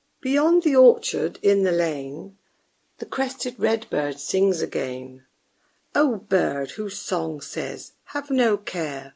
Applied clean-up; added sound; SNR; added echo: none; none; none; none.